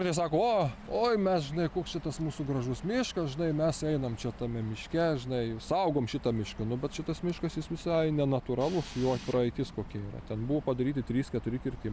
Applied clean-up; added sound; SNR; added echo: none; Drill; 19 dB; none.